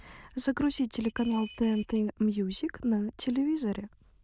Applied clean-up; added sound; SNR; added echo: neural diffusion model UNIVERSE++.